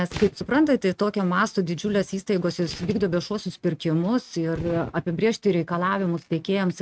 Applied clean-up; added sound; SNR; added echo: neural mask model RNNoise.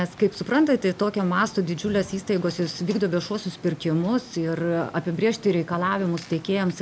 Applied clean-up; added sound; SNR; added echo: none; none; none; none.